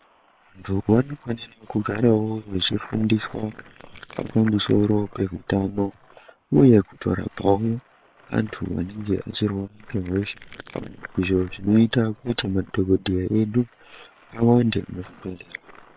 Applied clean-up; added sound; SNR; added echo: neural separator model SepFormer WHAM!.